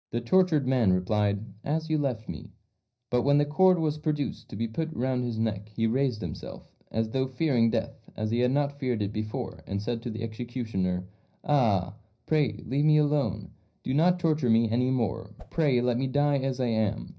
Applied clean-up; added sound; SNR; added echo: neural mask model DeepFilterNet 3.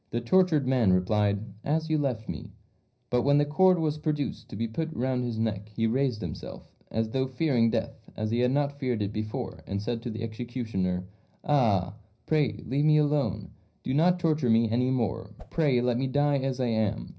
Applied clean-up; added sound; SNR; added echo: none; Whoosh, swoosh, swish; 19 dB; reverberation time 0.4 s.